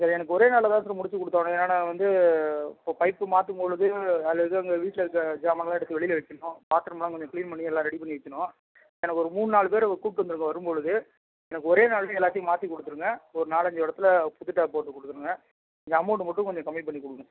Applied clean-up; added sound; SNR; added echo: none; none; none; none.